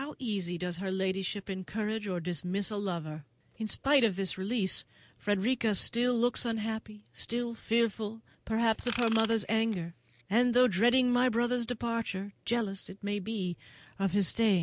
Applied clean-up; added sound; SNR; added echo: none; Ratchet, pawl / Tools; 10 dB; none.